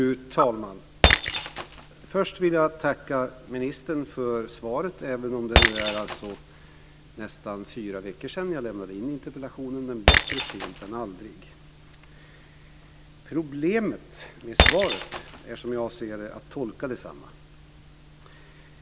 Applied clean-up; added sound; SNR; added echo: none; Shatter; -3 dB; none.